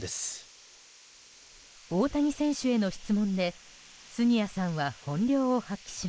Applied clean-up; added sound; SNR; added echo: neural mask model Resemble Enhance denoiser.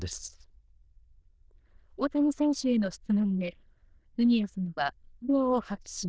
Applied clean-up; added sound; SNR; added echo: neural diffusion model UNIVERSE++.